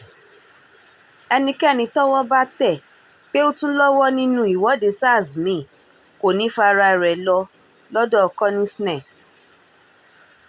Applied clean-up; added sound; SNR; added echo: none; none; none; none.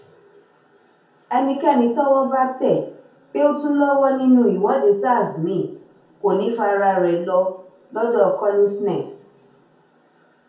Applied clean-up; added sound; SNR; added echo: none; none; none; reverberation time 0.6 s.